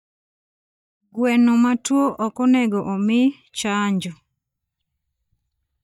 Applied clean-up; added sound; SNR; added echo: neural mask model DeepFilterNet 3.